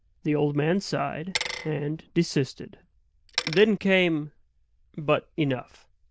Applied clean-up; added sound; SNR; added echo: neural diffusion model UNIVERSE++.